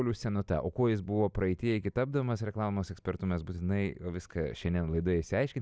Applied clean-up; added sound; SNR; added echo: none; none; none; none.